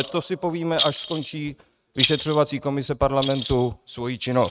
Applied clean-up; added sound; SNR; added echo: neural mask model RNNoise.